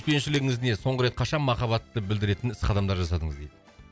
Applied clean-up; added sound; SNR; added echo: none; none; none; none.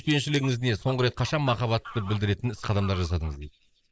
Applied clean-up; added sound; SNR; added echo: neural mask model Resemble Enhance denoiser.